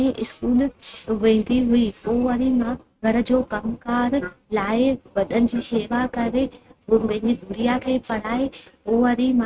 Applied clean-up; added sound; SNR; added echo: neural mask model RNNoise.